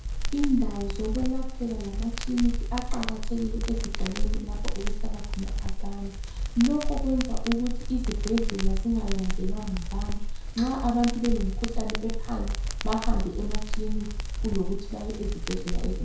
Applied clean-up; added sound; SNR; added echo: none; Crackle; -3 dB; reverberation time 0.6 s.